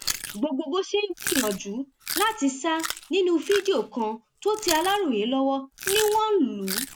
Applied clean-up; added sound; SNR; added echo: none; Chewing, mastication; 9 dB; none.